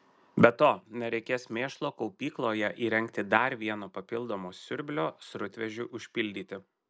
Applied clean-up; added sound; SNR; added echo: none; none; none; none.